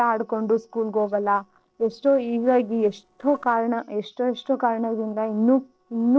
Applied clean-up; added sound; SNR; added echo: neural separator model SepFormer DNS4.